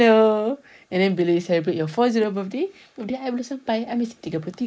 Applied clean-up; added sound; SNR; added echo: neural mask model Resemble Enhance denoiser.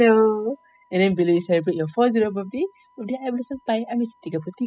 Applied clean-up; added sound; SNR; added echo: classical method spectral subtraction.